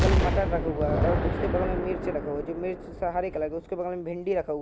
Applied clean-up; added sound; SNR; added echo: none; Explosion; -1 dB; none.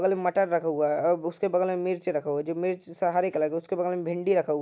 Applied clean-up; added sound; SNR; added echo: none; none; none; none.